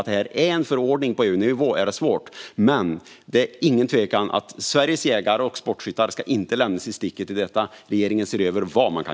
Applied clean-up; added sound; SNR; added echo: none; none; none; none.